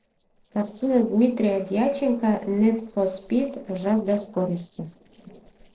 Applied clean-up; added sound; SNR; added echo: neural separator model SepFormer DNS4.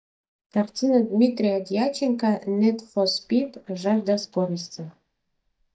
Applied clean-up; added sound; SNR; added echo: neural mask model DeepFilterNet 3.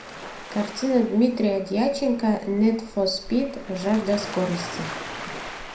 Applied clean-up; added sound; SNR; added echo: none; Waves, surf; 13 dB; reverberation time 0.4 s.